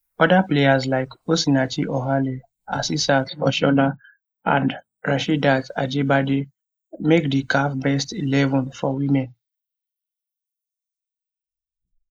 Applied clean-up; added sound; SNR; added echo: neural mask model Resemble Enhance denoiser.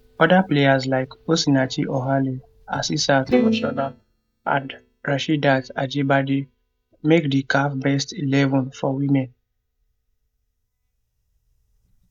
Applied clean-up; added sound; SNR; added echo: neural mask model DeepFilterNet 3.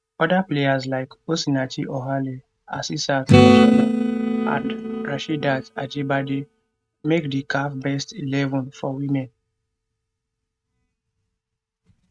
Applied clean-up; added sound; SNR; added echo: neural mask model RNNoise.